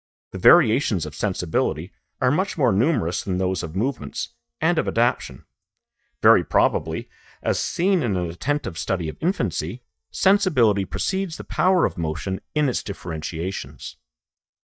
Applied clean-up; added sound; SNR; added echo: neural mask model DeepFilterNet 3.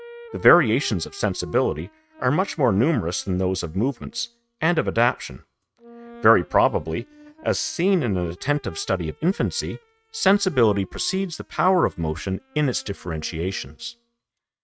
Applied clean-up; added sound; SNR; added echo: neural mask model RNNoise.